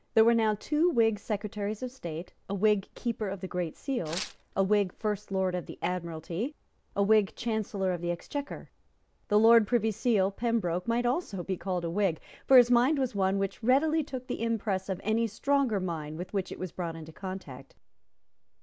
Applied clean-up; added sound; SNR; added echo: none; Tearing; 14 dB; none.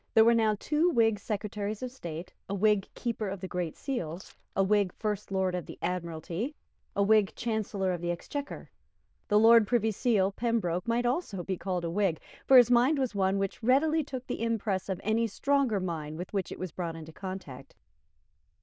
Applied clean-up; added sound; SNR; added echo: neural diffusion model UNIVERSE++.